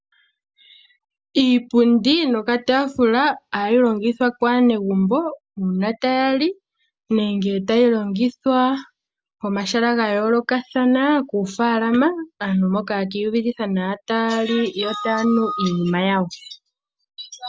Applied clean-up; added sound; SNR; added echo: none; none; none; none.